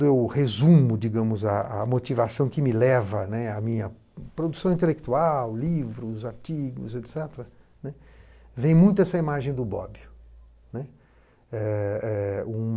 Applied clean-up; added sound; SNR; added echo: none; none; none; none.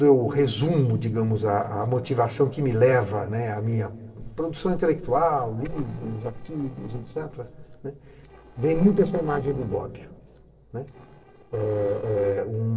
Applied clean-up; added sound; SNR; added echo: neural separator model SepFormer DNS4.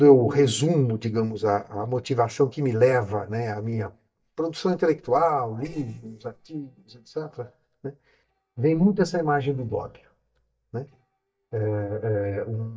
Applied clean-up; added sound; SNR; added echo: neural mask model DeepFilterNet 3.